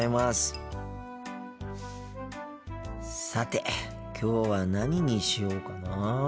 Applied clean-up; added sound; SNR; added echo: none; none; none; none.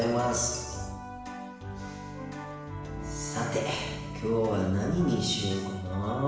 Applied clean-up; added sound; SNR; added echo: none; Bowed string instrument; 14 dB; reverberation time 1.1 s.